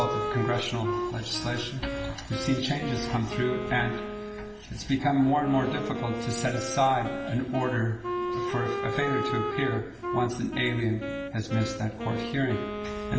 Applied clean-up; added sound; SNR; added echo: none; Wind instrument, woodwind instrument; 5 dB; reverberation time 1.6 s.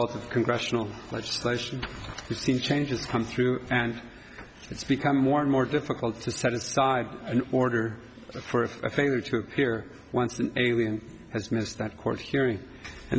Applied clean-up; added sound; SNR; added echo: none; none; none; none.